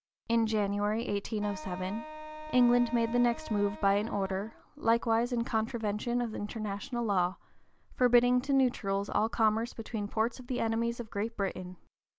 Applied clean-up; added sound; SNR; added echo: none; Wind instrument, woodwind instrument; 14 dB; none.